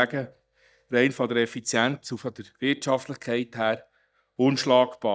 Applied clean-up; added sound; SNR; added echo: neural mask model DeepFilterNet 3.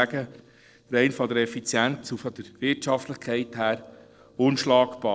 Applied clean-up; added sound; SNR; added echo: neural separator model SepFormer DNS4.